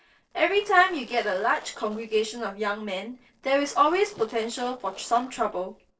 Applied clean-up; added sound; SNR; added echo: neural separator model SepFormer DNS4.